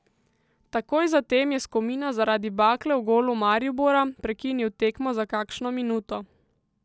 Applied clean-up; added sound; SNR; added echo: none; none; none; none.